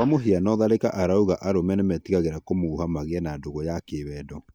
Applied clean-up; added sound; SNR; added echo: neural mask model Resemble Enhance denoiser.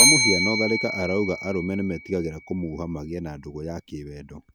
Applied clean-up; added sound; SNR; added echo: none; Bell; -2 dB; none.